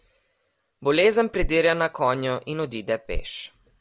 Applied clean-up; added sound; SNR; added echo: none; none; none; none.